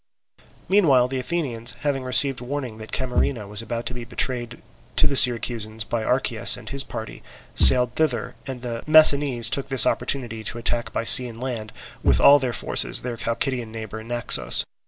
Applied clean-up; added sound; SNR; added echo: none; Bass drum / Thump, thud; 10 dB; none.